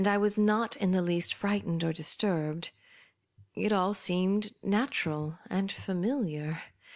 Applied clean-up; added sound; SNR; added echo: none; none; none; none.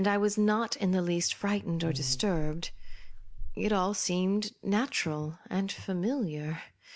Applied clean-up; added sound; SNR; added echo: none; Buzz; 4 dB; none.